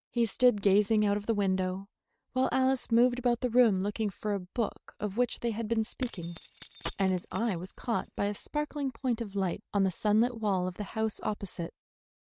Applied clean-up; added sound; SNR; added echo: neural mask model RNNoise.